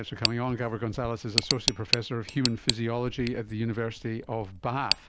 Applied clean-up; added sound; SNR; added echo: none; Tick; 2 dB; none.